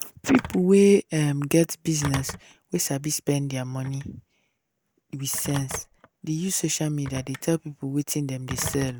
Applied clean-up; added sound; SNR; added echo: none; Telephone; 16 dB; none.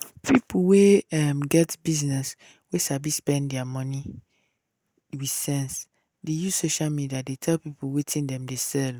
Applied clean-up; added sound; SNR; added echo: none; none; none; none.